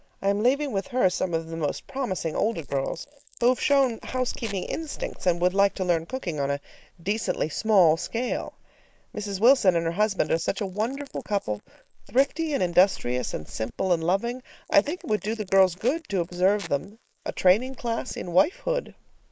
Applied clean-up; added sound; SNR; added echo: neural mask model Resemble Enhance denoiser.